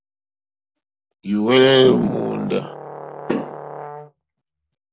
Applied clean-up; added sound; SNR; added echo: none; Brass instrument; 14 dB; none.